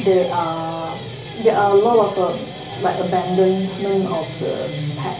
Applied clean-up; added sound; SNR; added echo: none; Guitar; 12 dB; reverberation time 0.5 s.